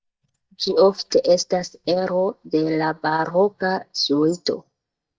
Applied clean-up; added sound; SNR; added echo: neural mask model DeepFilterNet 3.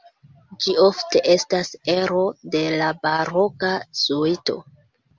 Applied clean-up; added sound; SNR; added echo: none; none; none; none.